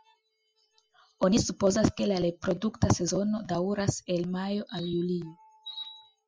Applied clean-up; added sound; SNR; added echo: classical method Wiener filter.